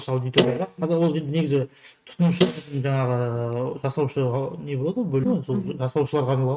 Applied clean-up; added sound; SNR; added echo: neural mask model RNNoise.